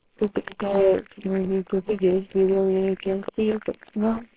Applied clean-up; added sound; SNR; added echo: neural separator model SepFormer WHAMR!.